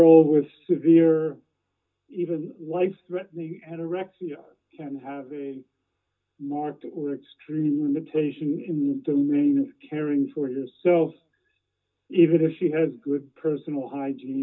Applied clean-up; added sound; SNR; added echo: none; none; none; reverberation time 0.2 s.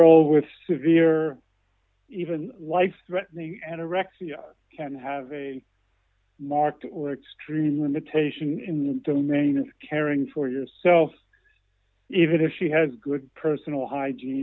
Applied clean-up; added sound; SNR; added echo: none; none; none; none.